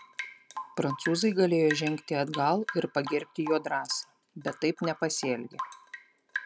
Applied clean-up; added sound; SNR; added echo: none; Drip / Rain; 11 dB; none.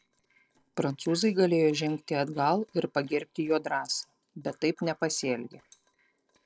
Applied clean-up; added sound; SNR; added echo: neural separator model SepFormer DNS4.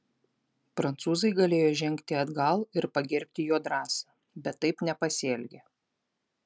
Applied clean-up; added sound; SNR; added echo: none; none; none; none.